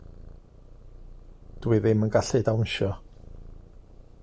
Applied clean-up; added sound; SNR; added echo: none; Purr; 17 dB; none.